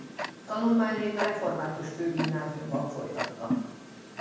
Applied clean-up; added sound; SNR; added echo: none; Tick-tock; 6 dB; reverberation time 1.2 s.